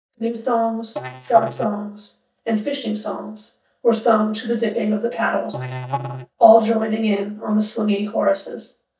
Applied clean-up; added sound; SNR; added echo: neural mask model DeepFilterNet 3.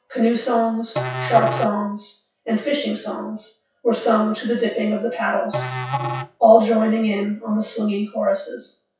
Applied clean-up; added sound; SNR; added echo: classical method WPE with log-MMSE.